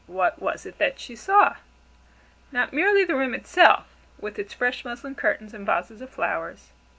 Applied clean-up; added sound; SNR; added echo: none; none; none; none.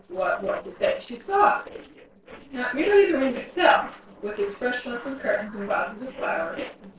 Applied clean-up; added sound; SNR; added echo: neural separator model SepFormer DNS4.